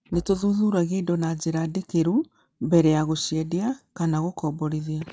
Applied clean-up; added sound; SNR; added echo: neural mask model RNNoise.